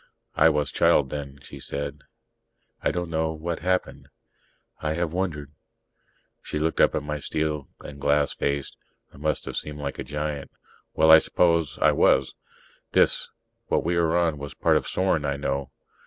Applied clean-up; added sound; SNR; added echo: none; none; none; none.